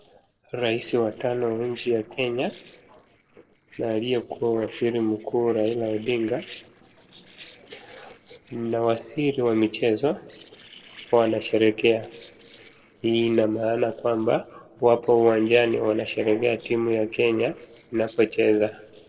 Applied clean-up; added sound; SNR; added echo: neural separator model SepFormer DNS4.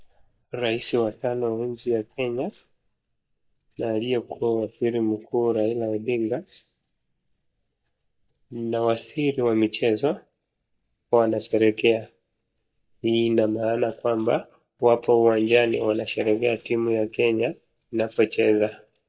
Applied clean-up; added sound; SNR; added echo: neural mask model DeepFilterNet 3.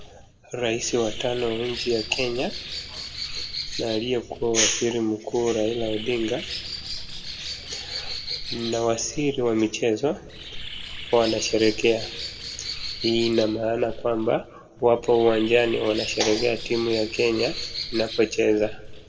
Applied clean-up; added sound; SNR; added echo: none; Bird; 9 dB; reverberation time 1.1 s.